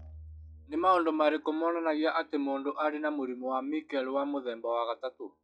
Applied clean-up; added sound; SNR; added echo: classical method log-MMSE.